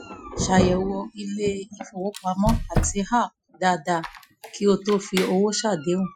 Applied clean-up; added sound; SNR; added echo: classical method Wiener filter.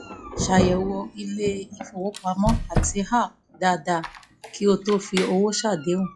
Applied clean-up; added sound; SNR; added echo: classical method log-MMSE.